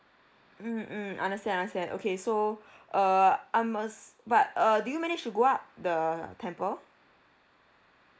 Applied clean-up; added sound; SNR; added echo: neural mask model Resemble Enhance denoiser.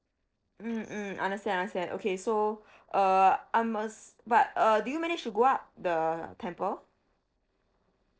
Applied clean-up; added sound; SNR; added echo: neural separator model SepFormer DNS4.